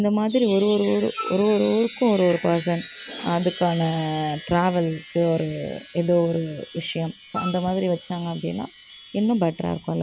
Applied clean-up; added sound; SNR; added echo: none; Wind instrument, woodwind instrument + Chime; 9 dB; none.